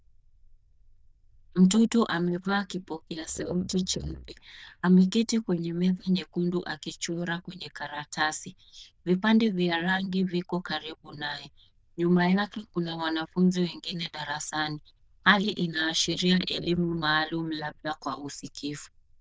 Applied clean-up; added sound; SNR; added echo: neural diffusion model UNIVERSE++.